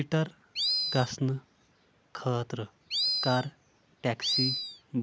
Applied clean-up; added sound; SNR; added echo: none; Animal; -1 dB; none.